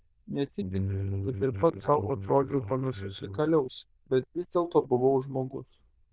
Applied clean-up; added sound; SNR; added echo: neural diffusion model UNIVERSE++.